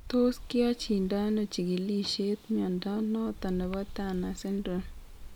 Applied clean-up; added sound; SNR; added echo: none; Dog; 15 dB; none.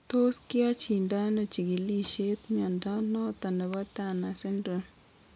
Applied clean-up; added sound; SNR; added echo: none; none; none; none.